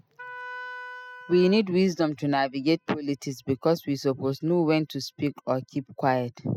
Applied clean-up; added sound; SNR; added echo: classical method spectral subtraction.